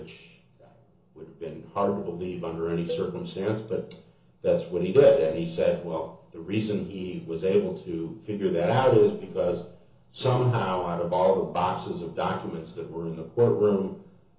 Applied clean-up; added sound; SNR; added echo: none; Cowbell; 14 dB; reverberation time 0.8 s.